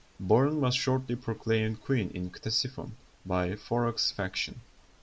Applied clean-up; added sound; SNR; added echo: none; none; none; none.